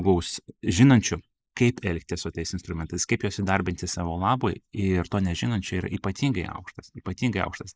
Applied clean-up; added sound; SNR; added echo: neural mask model Resemble Enhance denoiser.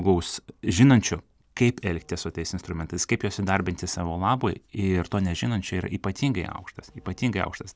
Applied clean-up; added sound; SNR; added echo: none; none; none; none.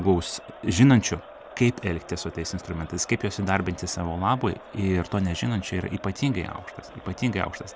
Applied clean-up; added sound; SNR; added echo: none; Crowd; 19 dB; none.